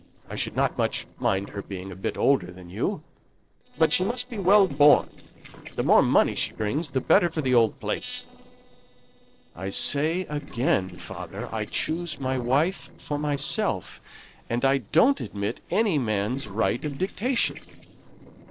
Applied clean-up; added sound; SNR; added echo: neural separator model SepFormer DNS4.